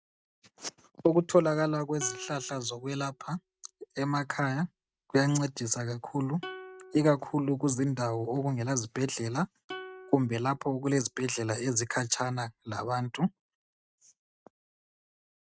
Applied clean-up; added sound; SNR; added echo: neural mask model RNNoise.